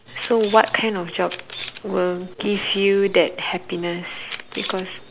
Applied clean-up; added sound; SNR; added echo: none; Camera; 16 dB; none.